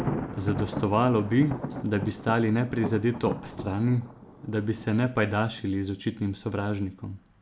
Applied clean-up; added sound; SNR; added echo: none; Thunder; 10 dB; none.